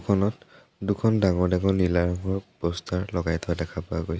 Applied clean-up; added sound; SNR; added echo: none; none; none; none.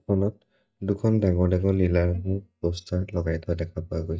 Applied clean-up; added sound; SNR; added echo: neural mask model DeepFilterNet 3.